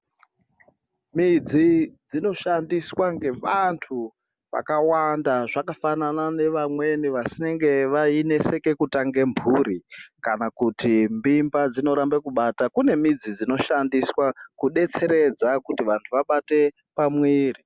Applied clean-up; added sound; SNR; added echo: none; none; none; none.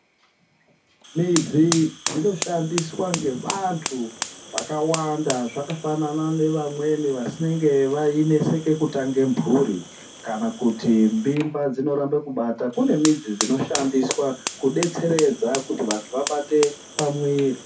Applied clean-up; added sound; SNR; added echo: none; Fire; 11 dB; reverberation time 0.3 s.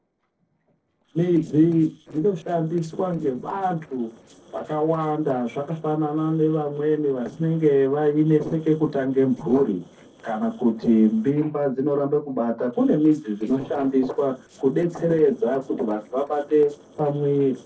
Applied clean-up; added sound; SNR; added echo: neural separator model SepFormer DNS4.